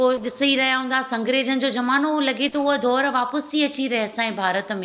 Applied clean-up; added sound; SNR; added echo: neural separator model SepFormer DNS4.